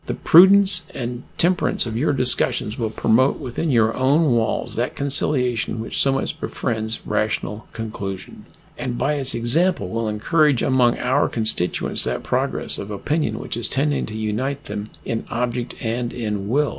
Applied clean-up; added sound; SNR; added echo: none; none; none; none.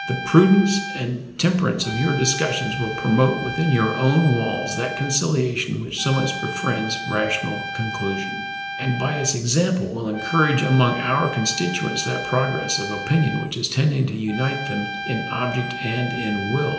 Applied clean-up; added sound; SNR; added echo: none; Trumpet; 9 dB; reverberation time 0.8 s.